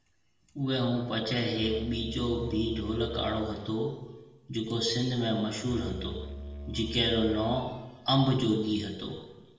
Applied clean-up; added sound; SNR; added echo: none; Musical instrument; 10 dB; reverberation time 1.1 s.